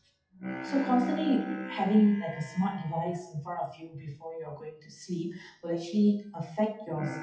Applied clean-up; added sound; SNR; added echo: classical method WPE with log-MMSE.